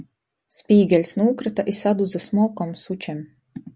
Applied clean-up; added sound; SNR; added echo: none; none; none; none.